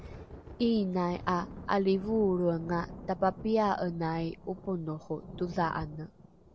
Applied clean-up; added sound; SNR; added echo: none; Thunder; 15 dB; none.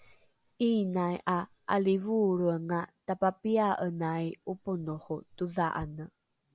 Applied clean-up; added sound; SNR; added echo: none; none; none; none.